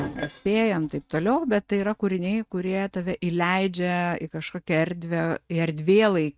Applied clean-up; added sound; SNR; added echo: neural mask model RNNoise.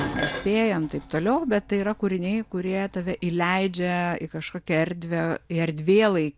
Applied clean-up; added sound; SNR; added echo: none; Dishes, pots, and pans; 14 dB; none.